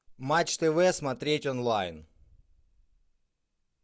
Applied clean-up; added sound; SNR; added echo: none; none; none; none.